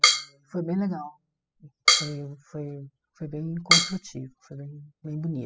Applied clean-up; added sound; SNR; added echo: classical method spectral subtraction.